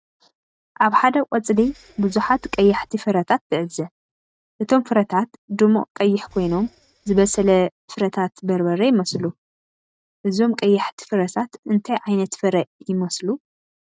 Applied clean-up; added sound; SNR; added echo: neural mask model RNNoise.